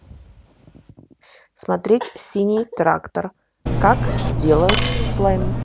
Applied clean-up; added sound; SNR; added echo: none; Cutlery, silverware; -2 dB; none.